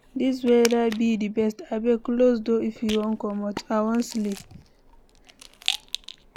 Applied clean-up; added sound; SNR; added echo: none; Rattle; 14 dB; none.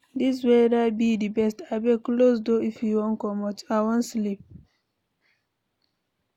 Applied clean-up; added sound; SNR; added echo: none; none; none; none.